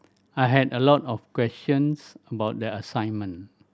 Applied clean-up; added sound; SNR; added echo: none; none; none; none.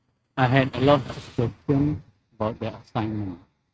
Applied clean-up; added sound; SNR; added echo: neural mask model RNNoise.